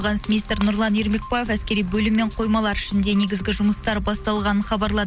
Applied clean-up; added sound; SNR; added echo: none; Wood; 19 dB; none.